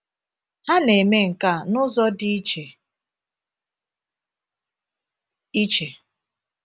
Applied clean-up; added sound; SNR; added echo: none; none; none; none.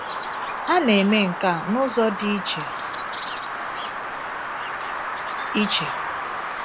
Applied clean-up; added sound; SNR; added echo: none; Bird vocalization, bird call, bird song; 4 dB; none.